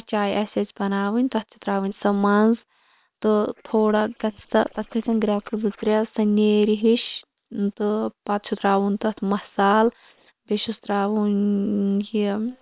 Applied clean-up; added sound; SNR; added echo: neural separator model SepFormer WHAM!.